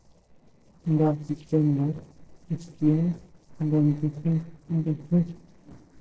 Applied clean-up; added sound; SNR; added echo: neural separator model SepFormer DNS4.